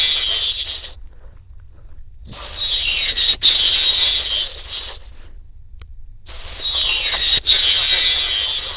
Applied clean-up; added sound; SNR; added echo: neural diffusion model UNIVERSE++.